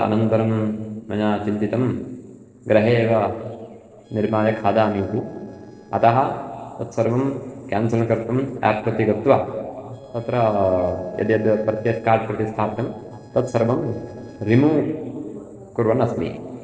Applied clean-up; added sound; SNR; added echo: neural separator model SepFormer DNS4.